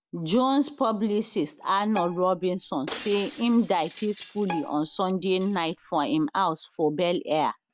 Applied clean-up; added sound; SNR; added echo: none; Shatter + Bowed string instrument; 13 dB; none.